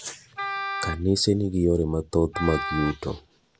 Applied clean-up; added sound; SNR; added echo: none; Wind instrument, woodwind instrument; 7 dB; none.